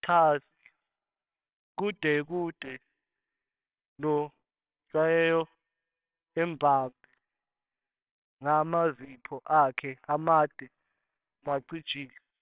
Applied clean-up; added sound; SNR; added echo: neural separator model SepFormer WHAMR!.